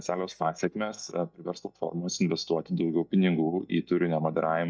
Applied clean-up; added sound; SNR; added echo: neural mask model DeepFilterNet 3.